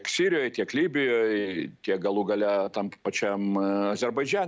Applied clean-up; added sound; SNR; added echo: none; none; none; none.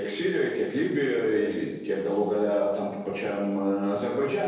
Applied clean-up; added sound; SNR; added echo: none; none; none; reverberation time 1.2 s.